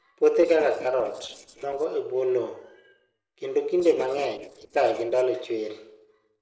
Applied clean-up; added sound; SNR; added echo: neural separator model SepFormer DNS4.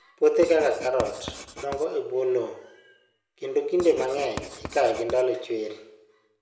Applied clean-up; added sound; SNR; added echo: none; Writing; 15 dB; reverberation time 0.7 s.